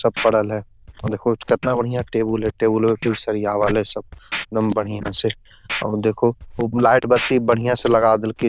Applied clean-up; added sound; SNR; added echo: neural diffusion model UNIVERSE++.